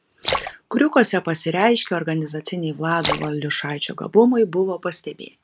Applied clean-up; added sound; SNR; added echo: none; Splash, splatter; 9 dB; none.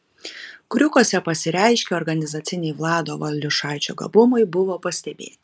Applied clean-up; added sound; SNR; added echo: none; none; none; none.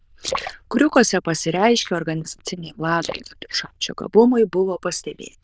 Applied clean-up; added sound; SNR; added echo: neural diffusion model UNIVERSE++.